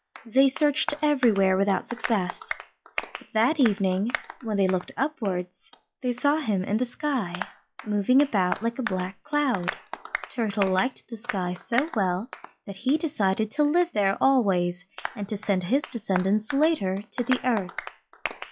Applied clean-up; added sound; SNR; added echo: classical method log-MMSE.